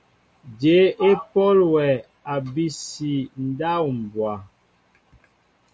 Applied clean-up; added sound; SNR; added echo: none; none; none; none.